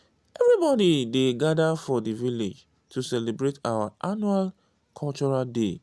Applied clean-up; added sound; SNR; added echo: none; none; none; none.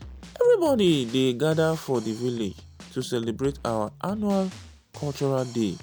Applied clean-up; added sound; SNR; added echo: none; Drum kit; 19 dB; none.